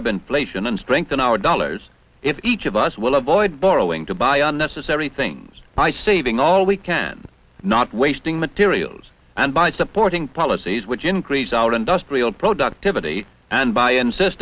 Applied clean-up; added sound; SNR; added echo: none; none; none; none.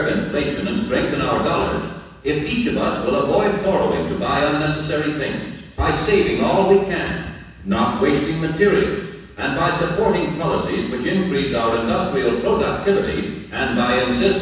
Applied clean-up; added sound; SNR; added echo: none; none; none; reverberation time 1.1 s.